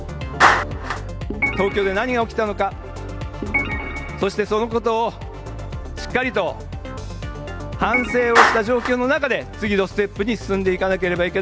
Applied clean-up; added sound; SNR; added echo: none; Organ + Clapping; 3 dB; none.